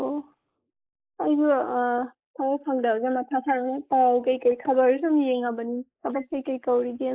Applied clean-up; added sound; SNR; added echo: neural mask model Resemble Enhance denoiser.